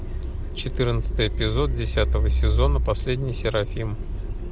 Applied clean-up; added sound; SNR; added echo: none; none; none; none.